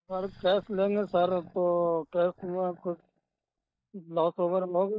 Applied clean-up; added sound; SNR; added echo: neural mask model DeepFilterNet 3.